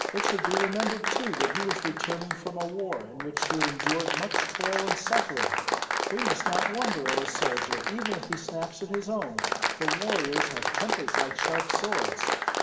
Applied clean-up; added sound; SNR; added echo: none; Applause; -4 dB; reverberation time 2.4 s.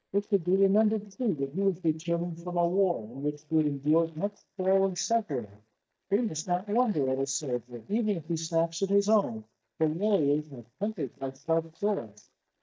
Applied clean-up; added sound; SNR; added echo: neural mask model DeepFilterNet 3.